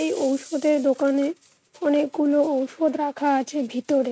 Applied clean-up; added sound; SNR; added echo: neural mask model RNNoise.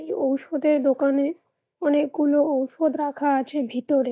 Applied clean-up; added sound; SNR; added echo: neural mask model DeepFilterNet 3.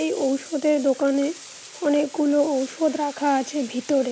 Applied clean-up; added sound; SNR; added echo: none; Bathtub (filling or washing); 19 dB; none.